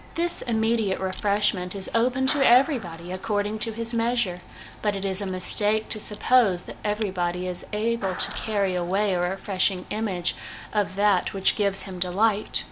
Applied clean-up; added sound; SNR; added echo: none; Clapping + Mechanisms; 16 dB; none.